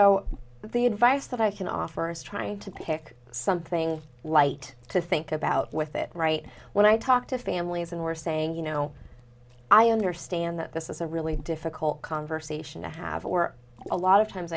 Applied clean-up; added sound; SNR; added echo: none; Liquid; 18 dB; none.